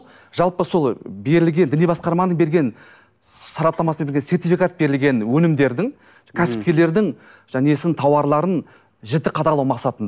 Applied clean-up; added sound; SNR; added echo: none; none; none; none.